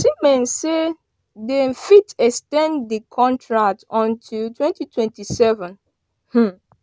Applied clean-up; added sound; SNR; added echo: none; none; none; none.